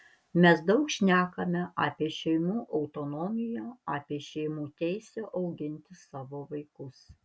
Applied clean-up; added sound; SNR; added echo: none; none; none; none.